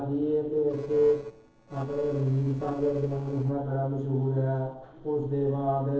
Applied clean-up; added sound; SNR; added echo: neural separator model SepFormer DNS4.